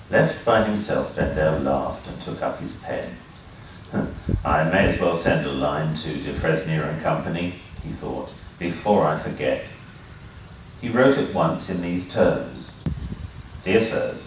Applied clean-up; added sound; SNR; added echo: none; Wind / Rain; 11 dB; reverberation time 0.7 s.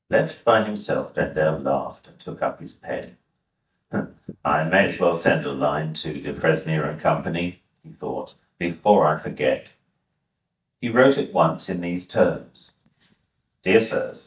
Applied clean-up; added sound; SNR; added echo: neural mask model DeepFilterNet 3.